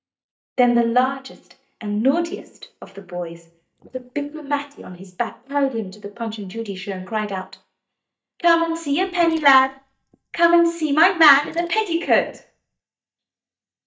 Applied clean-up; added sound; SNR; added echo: neural mask model DeepFilterNet 3.